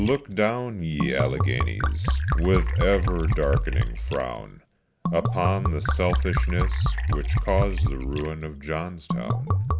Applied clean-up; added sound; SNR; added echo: none; Liquid; -3 dB; none.